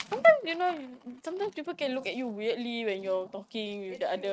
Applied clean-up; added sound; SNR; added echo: neural mask model RNNoise.